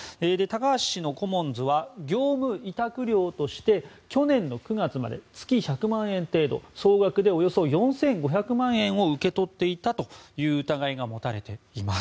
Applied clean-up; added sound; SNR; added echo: none; none; none; none.